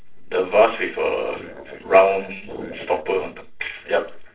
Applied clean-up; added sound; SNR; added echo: neural separator model SepFormer DNS4.